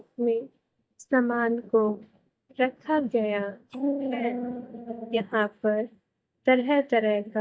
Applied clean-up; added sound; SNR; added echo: neural mask model DeepFilterNet 3.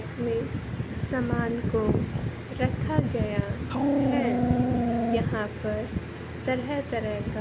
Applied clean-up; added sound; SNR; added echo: none; Dog; -2 dB; none.